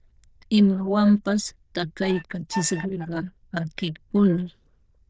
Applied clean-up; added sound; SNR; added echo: neural diffusion model UNIVERSE++.